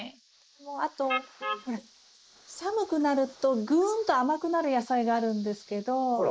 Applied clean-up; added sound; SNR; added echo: neural mask model Resemble Enhance denoiser.